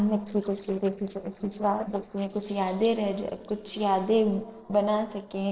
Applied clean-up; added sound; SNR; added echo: neural separator model SepFormer DNS4.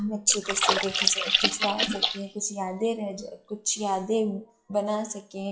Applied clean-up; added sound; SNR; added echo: classical method WPE with log-MMSE.